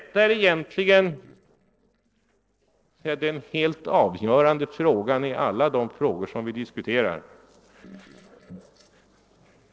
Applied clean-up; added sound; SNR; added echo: neural separator model SepFormer DNS4.